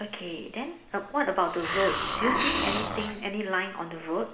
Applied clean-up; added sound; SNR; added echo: none; Hiss; 1 dB; reverberation time 0.6 s.